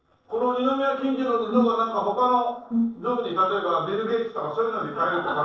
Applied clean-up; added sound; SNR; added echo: neural separator model SepFormer DNS4.